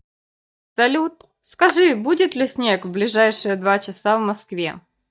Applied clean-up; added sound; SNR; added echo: neural mask model DeepFilterNet 3.